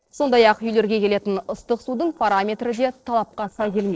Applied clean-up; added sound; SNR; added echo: neural separator model SepFormer DNS4.